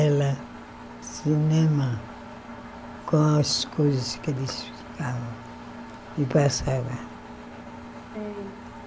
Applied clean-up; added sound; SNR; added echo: none; Engine; 14 dB; none.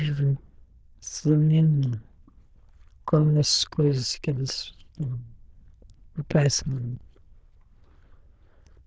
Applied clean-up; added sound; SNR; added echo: neural diffusion model UNIVERSE++.